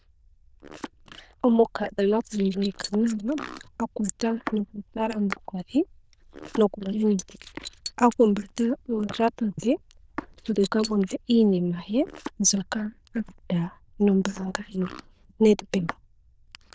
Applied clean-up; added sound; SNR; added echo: neural diffusion model UNIVERSE++.